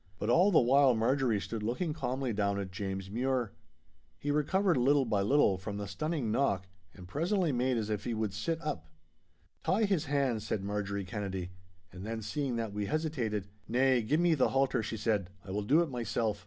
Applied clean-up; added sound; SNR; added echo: none; none; none; none.